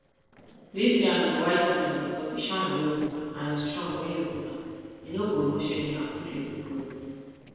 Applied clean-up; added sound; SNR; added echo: neural separator model SepFormer DNS4.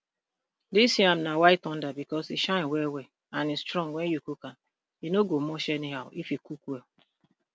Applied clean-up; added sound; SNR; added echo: none; none; none; none.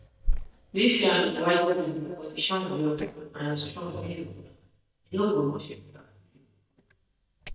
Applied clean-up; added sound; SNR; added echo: neural mask model DeepFilterNet 3.